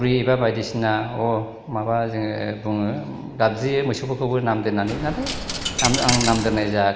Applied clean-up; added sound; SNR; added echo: none; Coin (dropping); 4 dB; none.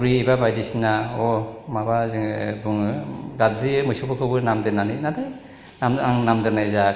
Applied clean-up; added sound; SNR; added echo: none; none; none; none.